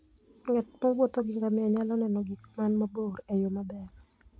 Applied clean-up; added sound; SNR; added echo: none; none; none; none.